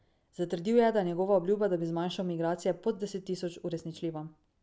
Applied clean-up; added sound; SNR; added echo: none; none; none; none.